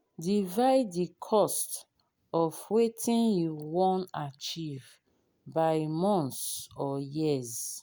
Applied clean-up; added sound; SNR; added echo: none; none; none; none.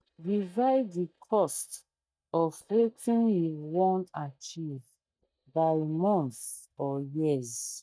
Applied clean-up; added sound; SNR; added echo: neural mask model DeepFilterNet 3.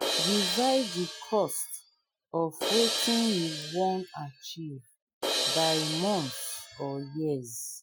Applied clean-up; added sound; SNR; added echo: classical method Wiener filter.